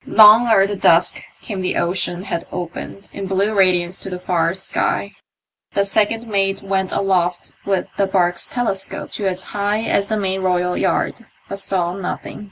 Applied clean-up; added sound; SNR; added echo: none; none; none; none.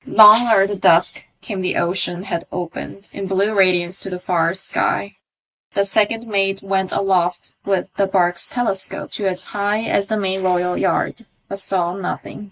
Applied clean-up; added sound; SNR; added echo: neural mask model RNNoise.